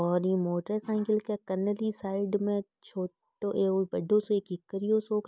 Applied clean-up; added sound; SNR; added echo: none; none; none; none.